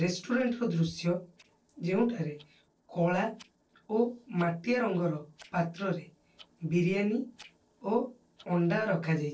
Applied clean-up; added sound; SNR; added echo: neural separator model SepFormer DNS4.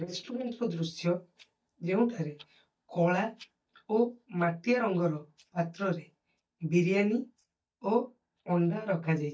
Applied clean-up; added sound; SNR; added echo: neural mask model DeepFilterNet 3.